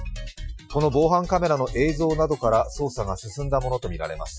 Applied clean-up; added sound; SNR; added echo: classical method Wiener filter.